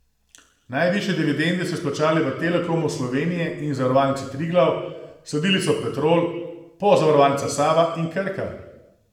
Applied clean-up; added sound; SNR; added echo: none; none; none; reverberation time 1.0 s.